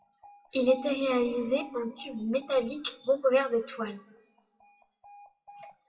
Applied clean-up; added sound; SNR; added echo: classical method WPE with log-MMSE.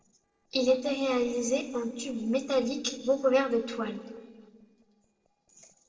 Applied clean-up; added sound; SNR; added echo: neural separator model SepFormer DNS4.